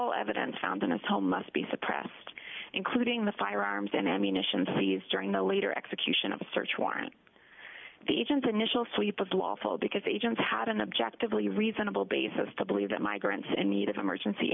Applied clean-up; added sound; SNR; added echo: none; none; none; none.